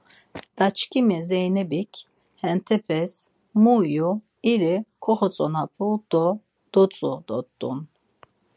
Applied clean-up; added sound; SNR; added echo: none; none; none; none.